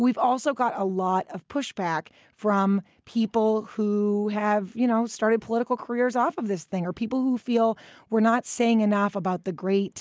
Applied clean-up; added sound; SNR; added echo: none; none; none; none.